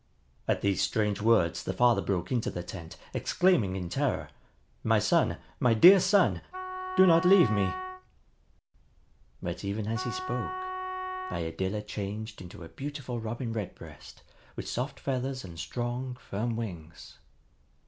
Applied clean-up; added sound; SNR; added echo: none; Wind instrument, woodwind instrument; 8 dB; none.